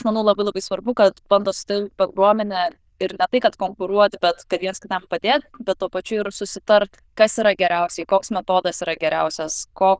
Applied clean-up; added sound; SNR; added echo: neural diffusion model UNIVERSE++.